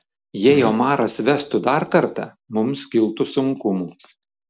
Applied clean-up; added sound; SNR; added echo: none; Fart; 16 dB; none.